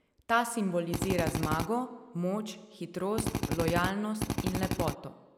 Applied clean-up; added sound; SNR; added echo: none; Drill; -1 dB; none.